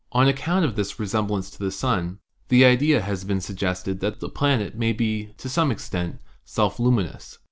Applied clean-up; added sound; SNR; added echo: none; none; none; none.